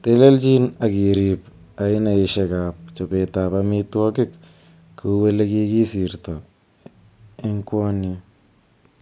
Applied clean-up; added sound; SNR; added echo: none; none; none; none.